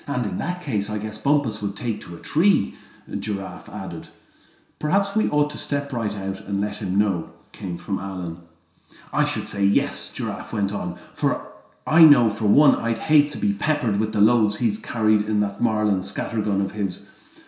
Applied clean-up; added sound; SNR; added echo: none; none; none; reverberation time 0.7 s.